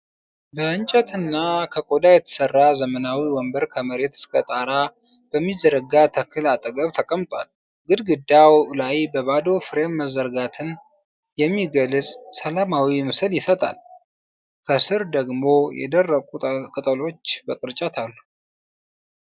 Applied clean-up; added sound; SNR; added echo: none; none; none; none.